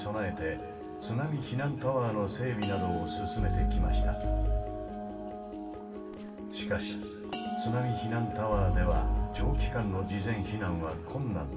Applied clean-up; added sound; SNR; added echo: none; Bell; 12 dB; reverberation time 1.8 s.